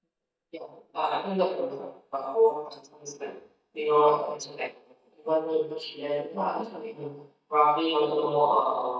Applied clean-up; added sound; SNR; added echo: neural mask model DeepFilterNet 3.